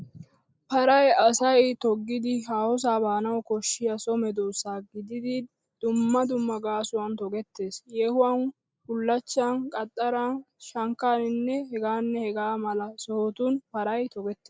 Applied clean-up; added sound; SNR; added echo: neural mask model Resemble Enhance denoiser.